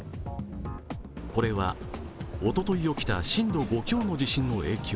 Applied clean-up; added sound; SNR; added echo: none; Bus / Engine; 16 dB; none.